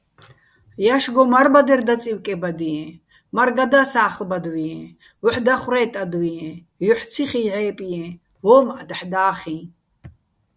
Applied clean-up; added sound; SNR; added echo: none; none; none; none.